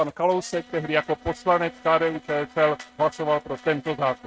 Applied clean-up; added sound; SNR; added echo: neural mask model RNNoise.